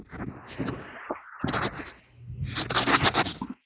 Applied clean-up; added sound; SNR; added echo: neural mask model Resemble Enhance denoiser.